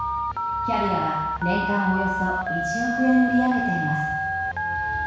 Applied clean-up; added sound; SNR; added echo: none; Telephone; 1 dB; reverberation time 1.1 s.